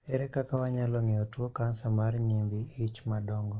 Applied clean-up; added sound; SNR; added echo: neural mask model Resemble Enhance denoiser.